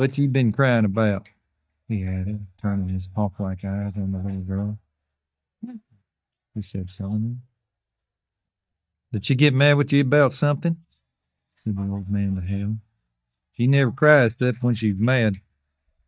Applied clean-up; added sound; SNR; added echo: neural mask model DeepFilterNet 3.